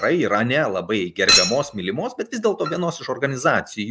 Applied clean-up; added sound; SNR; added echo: none; Chink, clink; 5 dB; none.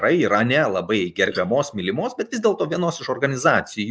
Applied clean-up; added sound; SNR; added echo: neural mask model Resemble Enhance denoiser.